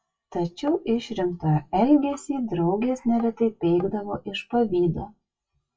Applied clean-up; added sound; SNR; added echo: classical method WPE with log-MMSE.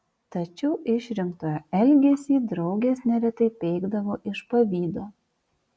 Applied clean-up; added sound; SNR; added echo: none; none; none; none.